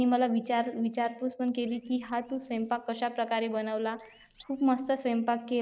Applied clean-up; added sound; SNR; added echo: neural separator model SepFormer DNS4.